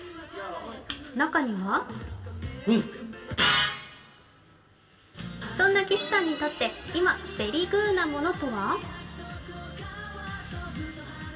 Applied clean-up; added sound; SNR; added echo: none; none; none; reverberation time 1.6 s.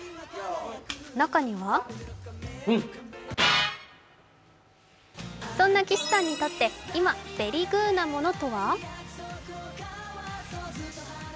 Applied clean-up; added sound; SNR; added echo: none; none; none; none.